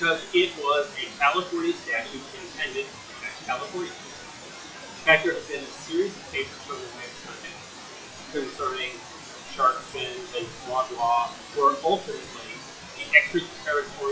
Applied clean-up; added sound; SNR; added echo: classical method WPE with log-MMSE.